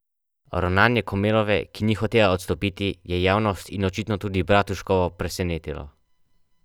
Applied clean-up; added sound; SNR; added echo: none; none; none; none.